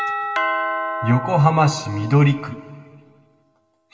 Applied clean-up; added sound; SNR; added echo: none; Doorbell; 6 dB; reverberation time 1.5 s.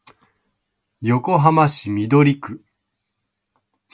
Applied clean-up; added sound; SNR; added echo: none; none; none; none.